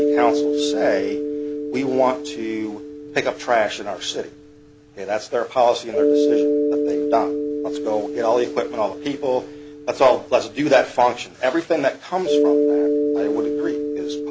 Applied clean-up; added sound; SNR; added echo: none; Mallet percussion; 1 dB; none.